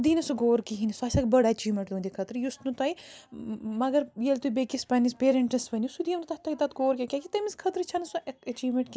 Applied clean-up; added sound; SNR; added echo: none; none; none; none.